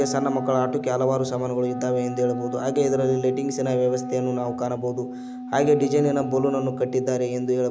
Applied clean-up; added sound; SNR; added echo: none; Wind instrument, woodwind instrument; 8 dB; none.